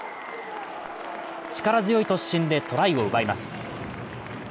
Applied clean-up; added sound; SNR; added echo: none; Wind instrument, woodwind instrument; 18 dB; none.